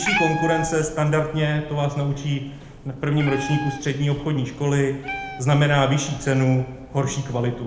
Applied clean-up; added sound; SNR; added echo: none; Meow; 10 dB; reverberation time 0.7 s.